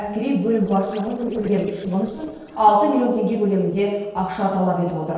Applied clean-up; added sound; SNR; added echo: neural separator model SepFormer DNS4.